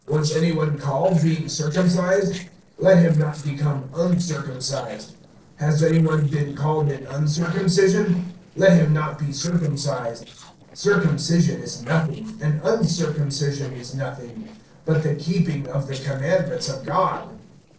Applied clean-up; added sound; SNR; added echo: neural separator model SepFormer DNS4.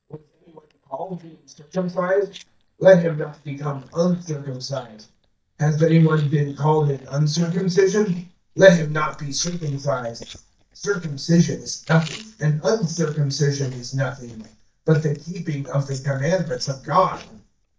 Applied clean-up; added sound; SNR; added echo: neural mask model DeepFilterNet 3.